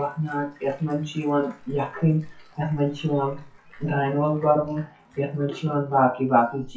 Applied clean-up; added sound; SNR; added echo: classical method WPE with log-MMSE.